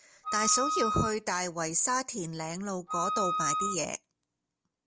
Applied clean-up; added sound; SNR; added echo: none; Wind instrument, woodwind instrument; 0 dB; none.